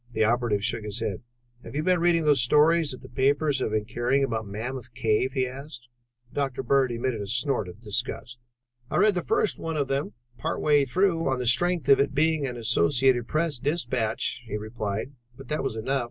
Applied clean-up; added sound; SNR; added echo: none; none; none; none.